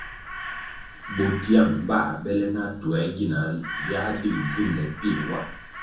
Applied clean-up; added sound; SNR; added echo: none; Crow; 11 dB; reverberation time 0.6 s.